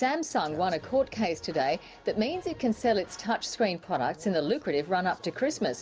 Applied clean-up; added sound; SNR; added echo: none; none; none; none.